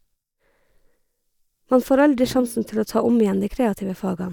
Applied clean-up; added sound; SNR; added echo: neural mask model DeepFilterNet 3.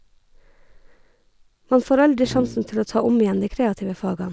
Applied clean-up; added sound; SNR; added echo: none; Brass instrument; 13 dB; none.